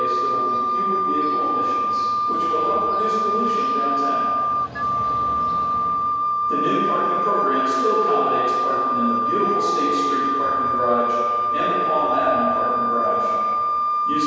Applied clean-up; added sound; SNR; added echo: none; Wind instrument, woodwind instrument; -5 dB; reverberation time 1.9 s.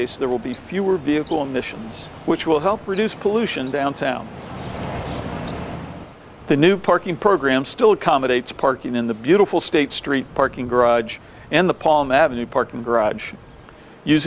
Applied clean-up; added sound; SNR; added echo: none; none; none; none.